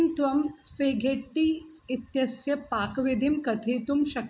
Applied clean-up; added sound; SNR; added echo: none; none; none; none.